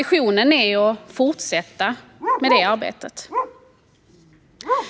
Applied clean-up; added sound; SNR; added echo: none; Bark; 7 dB; none.